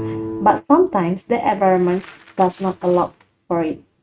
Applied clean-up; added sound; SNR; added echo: neural mask model RNNoise.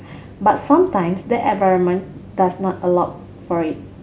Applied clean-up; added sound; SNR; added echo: none; none; none; none.